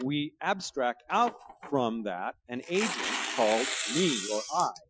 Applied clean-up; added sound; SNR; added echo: classical method Wiener filter.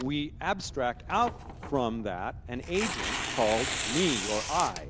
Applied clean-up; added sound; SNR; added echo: none; Tearing; 5 dB; none.